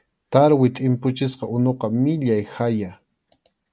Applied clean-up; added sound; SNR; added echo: none; none; none; none.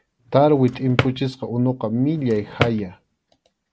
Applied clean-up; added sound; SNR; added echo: none; Drawer open or close; 8 dB; none.